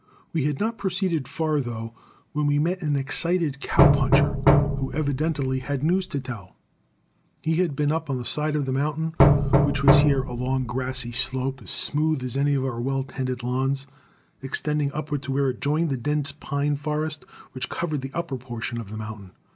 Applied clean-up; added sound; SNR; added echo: none; Knock; -4 dB; none.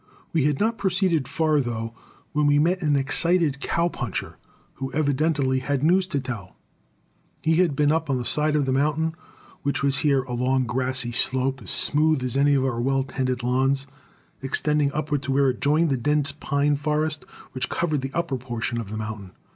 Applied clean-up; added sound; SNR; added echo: none; none; none; none.